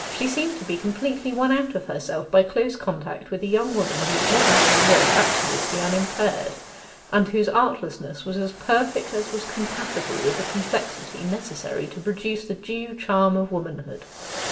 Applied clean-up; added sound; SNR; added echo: none; Waves, surf; 3 dB; reverberation time 0.7 s.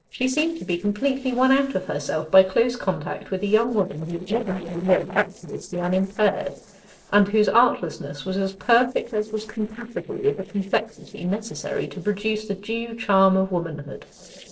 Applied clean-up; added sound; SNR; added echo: neural separator model SepFormer DNS4.